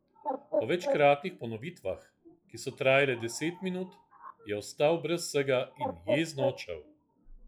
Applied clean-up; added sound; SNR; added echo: classical method log-MMSE.